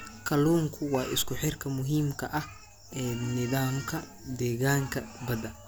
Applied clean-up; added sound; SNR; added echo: none; Walk, footsteps; 17 dB; none.